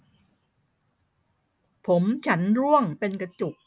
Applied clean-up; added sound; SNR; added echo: none; none; none; none.